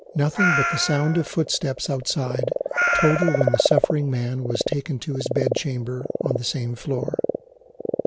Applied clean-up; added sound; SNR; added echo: none; Frog + Meow; 1 dB; none.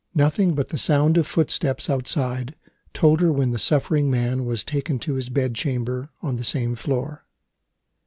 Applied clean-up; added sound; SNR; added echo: none; none; none; none.